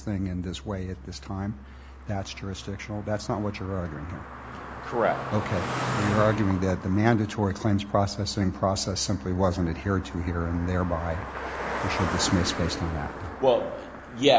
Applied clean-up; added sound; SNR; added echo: none; Car passing by; 9 dB; none.